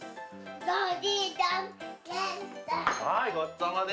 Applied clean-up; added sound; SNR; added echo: none; none; none; none.